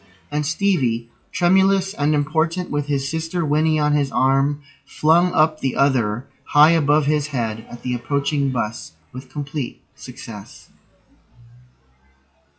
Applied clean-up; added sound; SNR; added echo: classical method WPE with log-MMSE.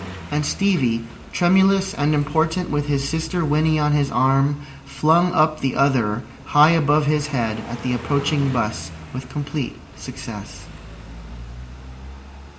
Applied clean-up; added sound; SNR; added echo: none; Car passing by; 16 dB; reverberation time 0.9 s.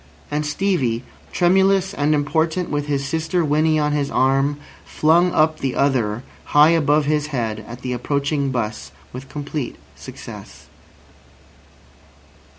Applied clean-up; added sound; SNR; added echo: none; none; none; none.